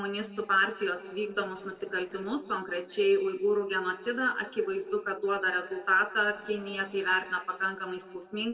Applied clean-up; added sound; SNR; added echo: neural separator model SepFormer DNS4.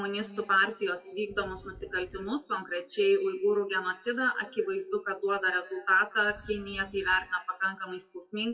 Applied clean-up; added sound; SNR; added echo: classical method WPE with log-MMSE.